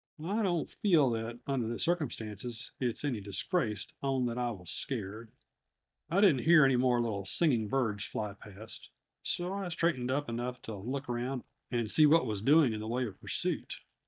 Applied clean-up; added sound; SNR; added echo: neural mask model DeepFilterNet 3.